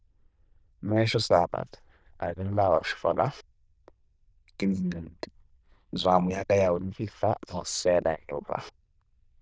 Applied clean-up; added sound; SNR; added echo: neural diffusion model UNIVERSE++.